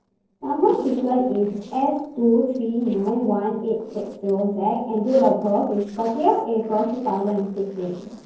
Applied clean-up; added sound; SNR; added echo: neural separator model SepFormer DNS4.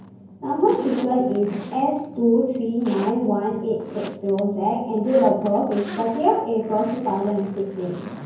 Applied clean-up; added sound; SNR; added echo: none; Zipper (clothing); 16 dB; reverberation time 0.9 s.